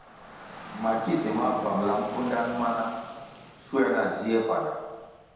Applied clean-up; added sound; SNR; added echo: none; Rain / Dog; 16 dB; reverberation time 1.1 s.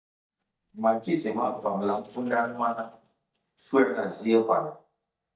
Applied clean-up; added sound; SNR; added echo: neural mask model DeepFilterNet 3.